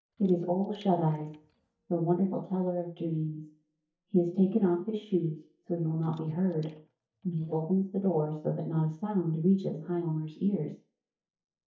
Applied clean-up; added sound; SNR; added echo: neural mask model DeepFilterNet 3.